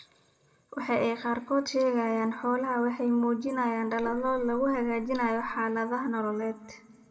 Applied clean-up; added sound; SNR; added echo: none; Gong; 15 dB; reverberation time 1.3 s.